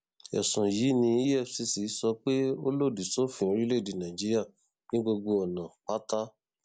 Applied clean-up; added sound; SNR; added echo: none; none; none; none.